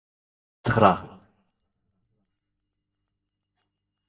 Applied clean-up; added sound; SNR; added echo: neural mask model DeepFilterNet 3.